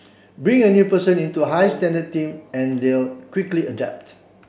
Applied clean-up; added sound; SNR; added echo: none; Brass instrument; 17 dB; none.